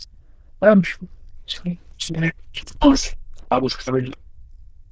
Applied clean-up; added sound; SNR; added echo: neural diffusion model UNIVERSE++.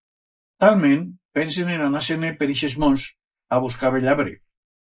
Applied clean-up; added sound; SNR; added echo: neural mask model Resemble Enhance denoiser.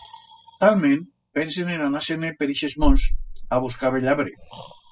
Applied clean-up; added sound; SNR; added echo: classical method spectral subtraction.